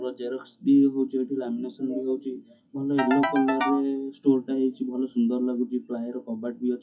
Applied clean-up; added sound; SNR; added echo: classical method WPE with log-MMSE.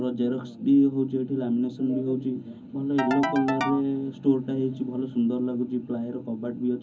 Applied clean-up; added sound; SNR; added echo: none; Ringtone / Keyboard (musical); 7 dB; reverberation time 0.4 s.